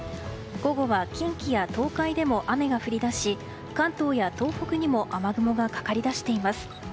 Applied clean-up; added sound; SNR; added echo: none; none; none; none.